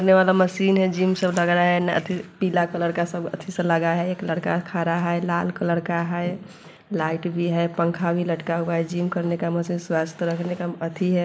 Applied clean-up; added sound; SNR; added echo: none; none; none; none.